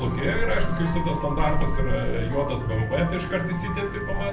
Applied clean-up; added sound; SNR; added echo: none; Vehicle horn, car horn, honking; 1 dB; reverberation time 0.6 s.